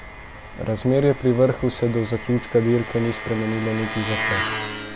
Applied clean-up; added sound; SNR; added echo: none; Engine; 8 dB; none.